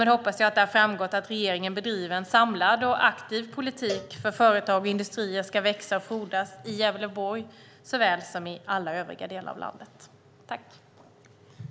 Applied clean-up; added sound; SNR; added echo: none; Cowbell; 15 dB; none.